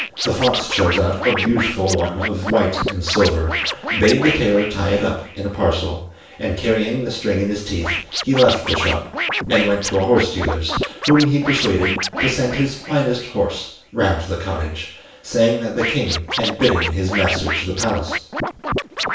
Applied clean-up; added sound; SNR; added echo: none; Scratching (performance technique); 6 dB; reverberation time 0.5 s.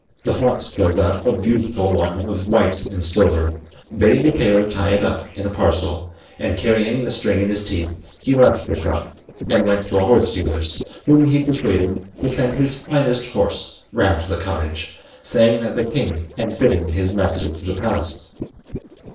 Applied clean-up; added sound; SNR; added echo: neural separator model SepFormer DNS4.